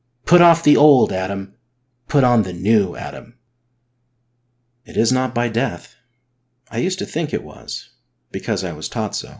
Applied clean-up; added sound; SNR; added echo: none; none; none; none.